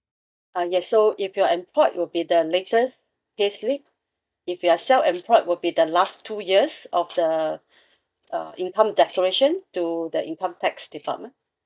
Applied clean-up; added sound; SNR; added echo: neural mask model DeepFilterNet 3.